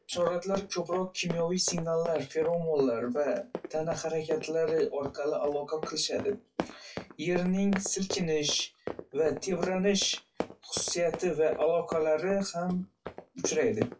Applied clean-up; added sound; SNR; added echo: classical method WPE with log-MMSE.